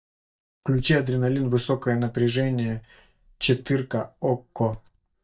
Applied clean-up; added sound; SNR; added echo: neural mask model DeepFilterNet 3.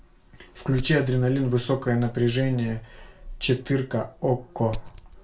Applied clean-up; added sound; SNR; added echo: none; Glass; 17 dB; reverberation time 0.3 s.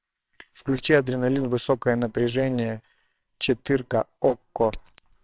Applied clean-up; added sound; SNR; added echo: neural separator model SepFormer WHAMR!.